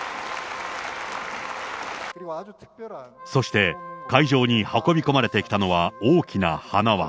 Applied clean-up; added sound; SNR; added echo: none; Wind instrument, woodwind instrument; 19 dB; none.